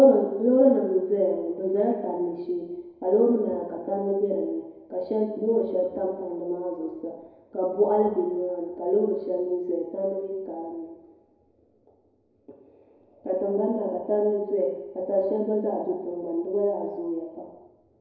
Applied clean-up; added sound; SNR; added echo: none; none; none; reverberation time 1.0 s.